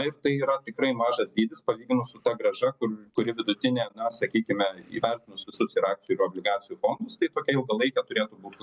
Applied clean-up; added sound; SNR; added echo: none; none; none; none.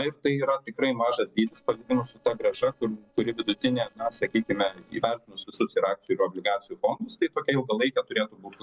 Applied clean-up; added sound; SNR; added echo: neural separator model SepFormer DNS4.